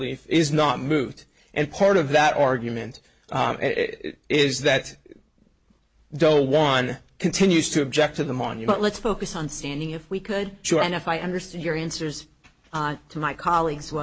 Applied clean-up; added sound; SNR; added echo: none; none; none; none.